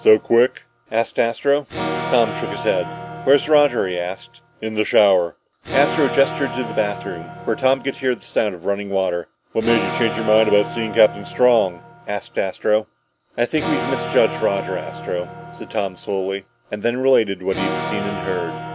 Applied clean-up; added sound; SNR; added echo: none; Electric guitar / Acoustic guitar; 10 dB; none.